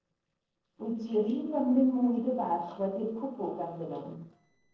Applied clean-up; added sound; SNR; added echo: neural separator model SepFormer DNS4.